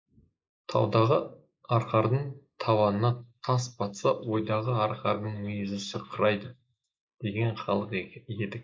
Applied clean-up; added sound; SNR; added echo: neural mask model Resemble Enhance denoiser.